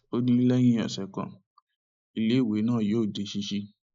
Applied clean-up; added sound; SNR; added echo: neural mask model Resemble Enhance denoiser.